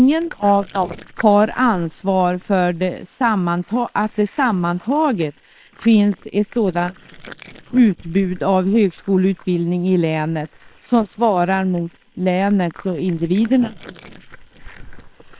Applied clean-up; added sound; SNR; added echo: neural separator model SepFormer WHAM!.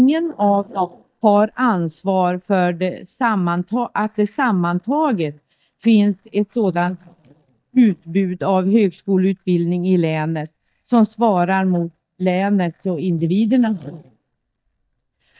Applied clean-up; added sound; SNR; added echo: neural mask model DeepFilterNet 3.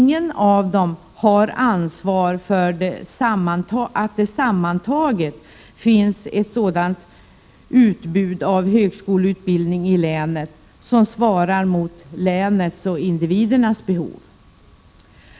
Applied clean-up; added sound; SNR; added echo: none; none; none; none.